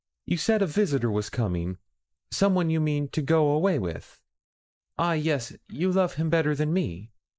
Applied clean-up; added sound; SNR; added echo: neural mask model Resemble Enhance denoiser.